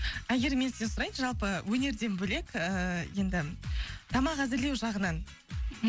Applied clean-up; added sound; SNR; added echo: none; none; none; none.